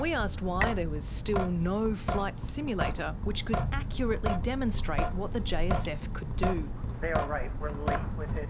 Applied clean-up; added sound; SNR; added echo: none; Drip / Sink (filling or washing); -2 dB; none.